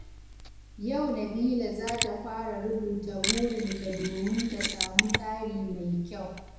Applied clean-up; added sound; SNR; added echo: none; Mechanisms; 4 dB; reverberation time 1.0 s.